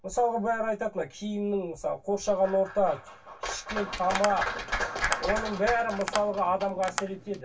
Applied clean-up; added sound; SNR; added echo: none; Tap; 10 dB; reverberation time 0.1 s.